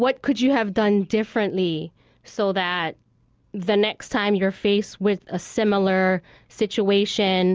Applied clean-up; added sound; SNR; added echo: none; none; none; none.